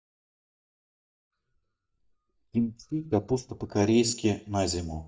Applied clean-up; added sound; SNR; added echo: neural mask model DeepFilterNet 3.